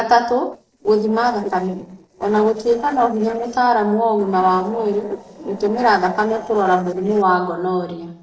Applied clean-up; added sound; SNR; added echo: neural separator model SepFormer DNS4.